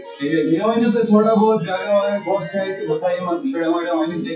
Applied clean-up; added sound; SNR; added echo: classical method WPE with log-MMSE.